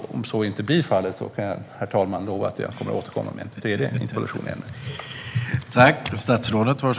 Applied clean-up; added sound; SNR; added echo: none; none; none; none.